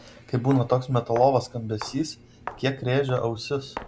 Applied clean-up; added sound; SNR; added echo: none; Walk, footsteps; 17 dB; none.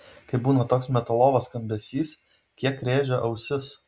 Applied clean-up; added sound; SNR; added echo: none; none; none; none.